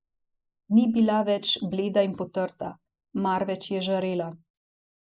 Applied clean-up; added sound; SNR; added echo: neural mask model Resemble Enhance denoiser.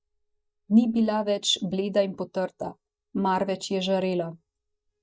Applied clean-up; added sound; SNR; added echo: neural mask model DeepFilterNet 3.